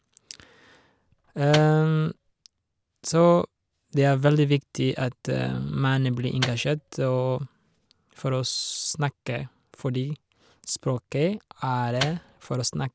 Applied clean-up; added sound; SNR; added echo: none; Microwave oven; 12 dB; none.